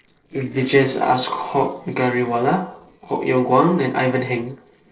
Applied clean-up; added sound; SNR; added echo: neural separator model SepFormer DNS4.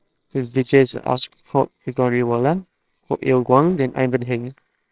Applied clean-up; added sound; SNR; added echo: neural separator model SepFormer WHAMR!.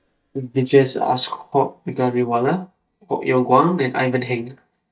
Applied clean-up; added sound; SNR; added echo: neural mask model DeepFilterNet 3.